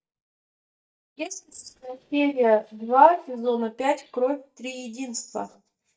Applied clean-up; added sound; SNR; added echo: neural mask model DeepFilterNet 3.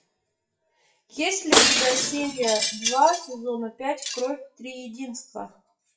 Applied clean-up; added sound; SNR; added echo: classical method WPE with log-MMSE.